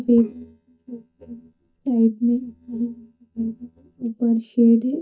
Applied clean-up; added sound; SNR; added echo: neural mask model DeepFilterNet 3.